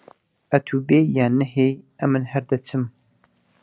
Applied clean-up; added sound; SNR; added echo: none; none; none; none.